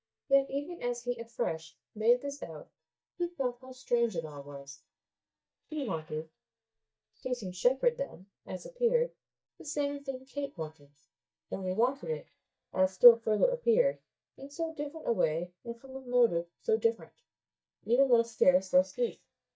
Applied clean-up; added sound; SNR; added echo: neural mask model DeepFilterNet 3.